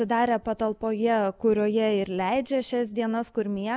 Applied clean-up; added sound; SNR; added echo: none; none; none; none.